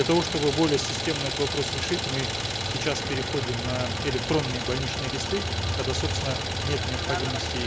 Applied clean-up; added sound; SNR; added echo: none; Idling; 0 dB; none.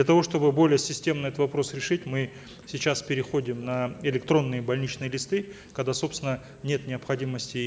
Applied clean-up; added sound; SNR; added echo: none; none; none; none.